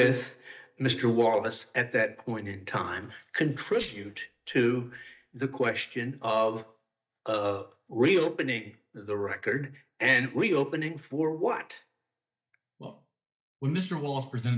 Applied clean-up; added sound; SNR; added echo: neural mask model DeepFilterNet 3.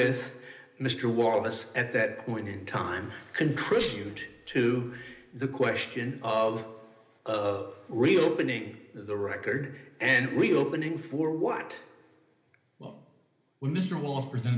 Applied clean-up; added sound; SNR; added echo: none; Cough; 17 dB; reverberation time 0.8 s.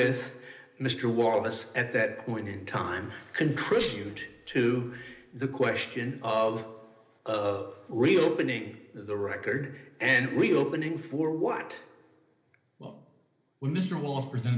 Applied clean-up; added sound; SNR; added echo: neural separator model SepFormer DNS4.